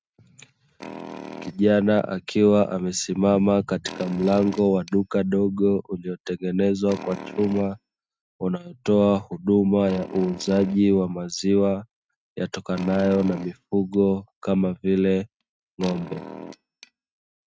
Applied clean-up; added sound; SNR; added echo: neural mask model RNNoise.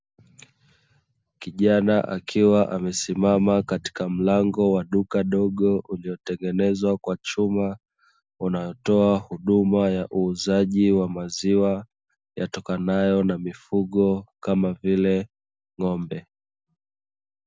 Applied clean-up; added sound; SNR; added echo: none; none; none; none.